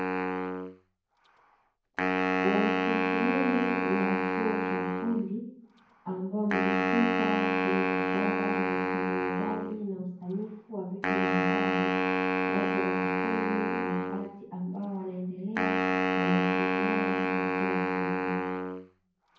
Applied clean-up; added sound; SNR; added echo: none; Wind instrument, woodwind instrument; -4 dB; reverberation time 0.9 s.